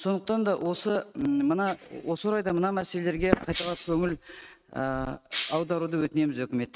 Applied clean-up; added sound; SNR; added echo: neural mask model RNNoise.